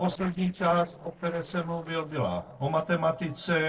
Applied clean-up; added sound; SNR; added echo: neural separator model SepFormer DNS4.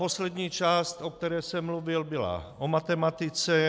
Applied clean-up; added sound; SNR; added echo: none; none; none; none.